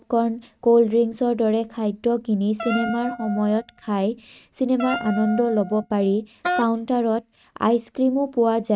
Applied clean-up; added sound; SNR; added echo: neural mask model RNNoise.